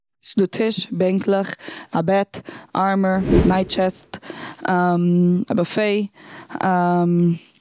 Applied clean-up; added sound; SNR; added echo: none; Whoosh, swoosh, swish; 3 dB; none.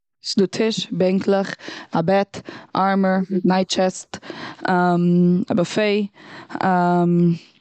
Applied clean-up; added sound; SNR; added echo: neural mask model Resemble Enhance denoiser.